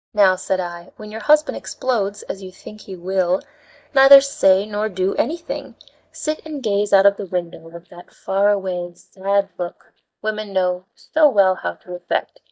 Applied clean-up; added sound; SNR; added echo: neural mask model DeepFilterNet 3.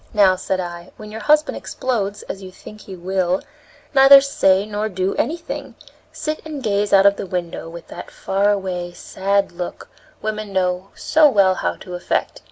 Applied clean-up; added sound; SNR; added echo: none; none; none; none.